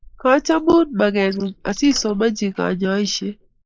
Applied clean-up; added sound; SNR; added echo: neural mask model Resemble Enhance denoiser.